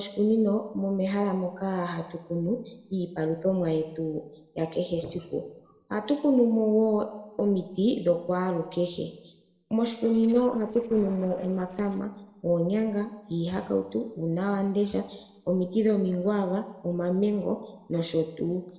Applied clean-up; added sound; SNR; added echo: neural separator model SepFormer DNS4.